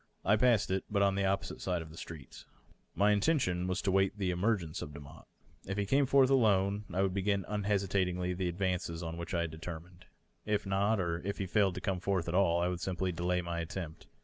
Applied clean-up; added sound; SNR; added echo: none; none; none; none.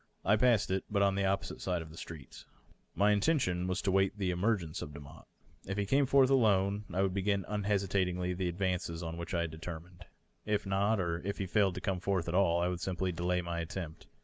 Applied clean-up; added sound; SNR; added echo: none; Whoosh, swoosh, swish; 17 dB; none.